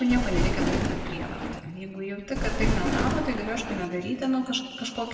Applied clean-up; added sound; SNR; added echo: none; Thunder; -3 dB; reverberation time 2.1 s.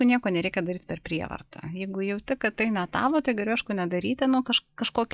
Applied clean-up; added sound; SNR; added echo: none; none; none; none.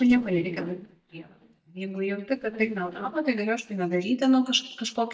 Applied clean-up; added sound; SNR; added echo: neural mask model DeepFilterNet 3.